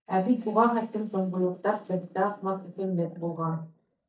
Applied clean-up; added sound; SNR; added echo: neural mask model DeepFilterNet 3.